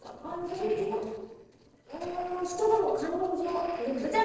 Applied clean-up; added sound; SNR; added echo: neural separator model SepFormer DNS4.